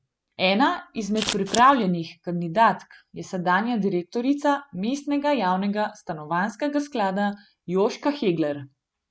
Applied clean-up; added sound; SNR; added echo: none; Scissors; 7 dB; none.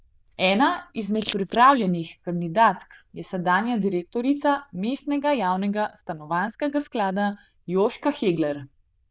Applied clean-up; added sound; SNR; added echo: neural diffusion model UNIVERSE++.